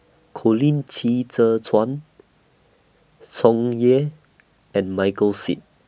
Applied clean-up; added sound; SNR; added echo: none; none; none; none.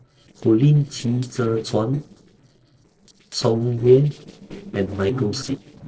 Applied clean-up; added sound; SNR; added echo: neural separator model SepFormer DNS4.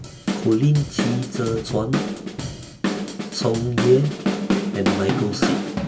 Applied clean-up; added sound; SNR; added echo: none; Drum / Drum kit; 2 dB; reverberation time 0.2 s.